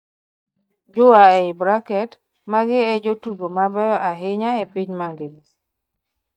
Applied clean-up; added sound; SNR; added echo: neural mask model DeepFilterNet 3.